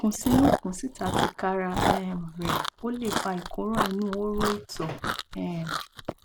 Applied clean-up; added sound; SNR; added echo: none; Chewing, mastication; 1 dB; none.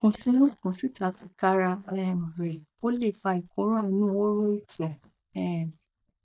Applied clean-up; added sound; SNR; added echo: neural mask model DeepFilterNet 3.